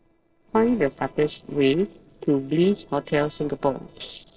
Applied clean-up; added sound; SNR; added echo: neural separator model SepFormer DNS4.